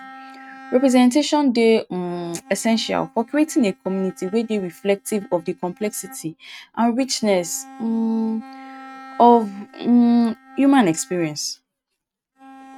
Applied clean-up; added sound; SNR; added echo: neural mask model RNNoise.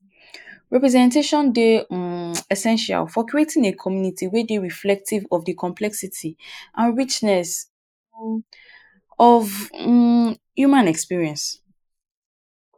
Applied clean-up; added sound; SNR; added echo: neural mask model Resemble Enhance denoiser.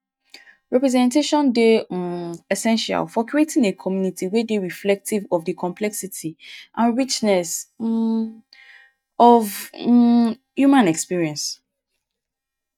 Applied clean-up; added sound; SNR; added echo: neural mask model DeepFilterNet 3.